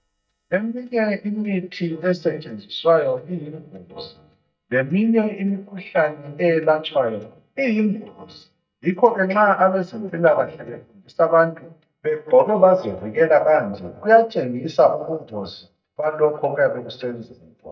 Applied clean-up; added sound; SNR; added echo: neural mask model DeepFilterNet 3.